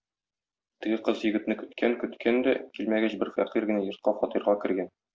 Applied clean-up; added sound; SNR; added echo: none; none; none; none.